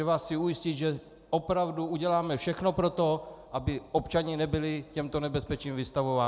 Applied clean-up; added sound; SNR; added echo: none; none; none; none.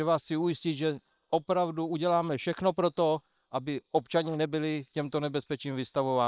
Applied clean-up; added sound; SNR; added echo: neural separator model SepFormer WHAM!.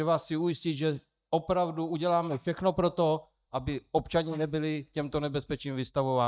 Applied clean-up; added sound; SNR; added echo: neural mask model DeepFilterNet 3.